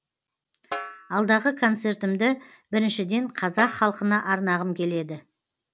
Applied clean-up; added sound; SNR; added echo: none; Snare drum; 15 dB; none.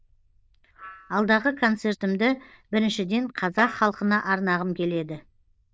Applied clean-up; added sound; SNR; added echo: neural diffusion model UNIVERSE++.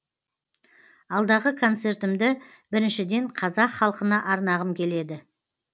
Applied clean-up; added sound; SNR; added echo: none; none; none; none.